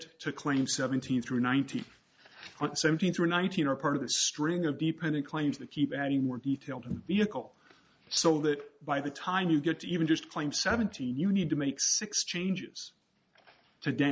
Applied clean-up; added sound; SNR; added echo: none; none; none; none.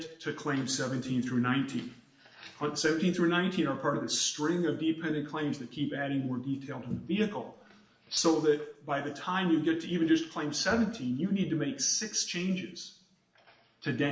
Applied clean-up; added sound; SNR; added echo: none; none; none; reverberation time 0.6 s.